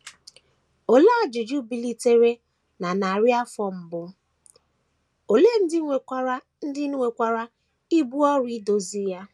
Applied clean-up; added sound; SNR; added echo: none; none; none; none.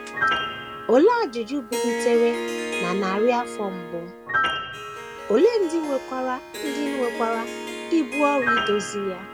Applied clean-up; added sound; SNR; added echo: none; Harp + Piano; 5 dB; none.